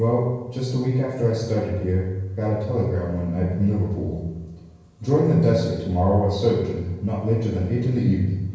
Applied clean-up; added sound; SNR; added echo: none; none; none; reverberation time 1.0 s.